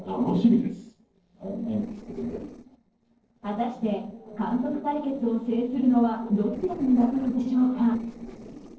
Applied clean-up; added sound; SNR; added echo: neural separator model SepFormer DNS4.